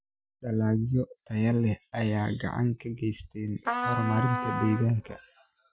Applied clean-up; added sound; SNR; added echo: none; Trumpet; 4 dB; none.